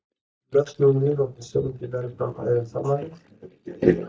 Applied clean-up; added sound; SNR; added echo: neural mask model DeepFilterNet 3.